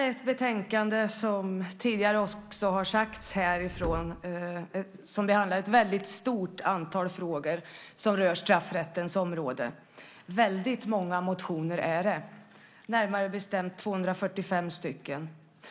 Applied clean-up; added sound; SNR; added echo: none; Subway, metro, underground; 13 dB; none.